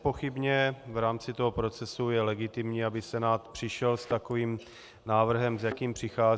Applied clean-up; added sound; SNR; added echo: none; Thump, thud; 17 dB; none.